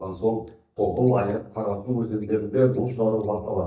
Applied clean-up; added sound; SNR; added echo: neural mask model DeepFilterNet 3.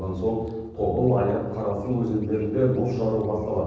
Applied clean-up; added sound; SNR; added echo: neural separator model SepFormer DNS4.